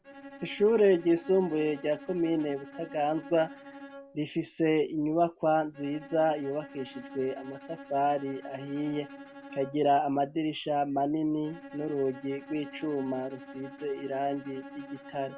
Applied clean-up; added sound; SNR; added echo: none; Bowed string instrument; 17 dB; none.